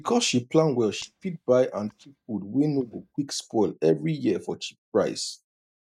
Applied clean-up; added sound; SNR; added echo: neural mask model DeepFilterNet 3.